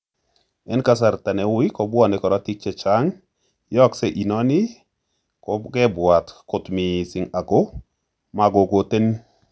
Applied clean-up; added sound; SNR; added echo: none; none; none; none.